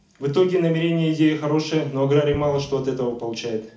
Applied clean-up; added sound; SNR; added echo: none; Explosion; 18 dB; reverberation time 0.4 s.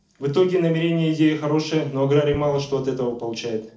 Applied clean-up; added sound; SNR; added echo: neural separator model SepFormer DNS4.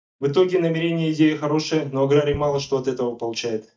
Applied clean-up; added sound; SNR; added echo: neural mask model DeepFilterNet 3.